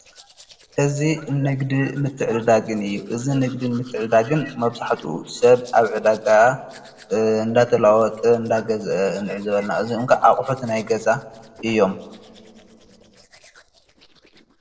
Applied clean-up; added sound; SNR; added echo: neural separator model SepFormer DNS4.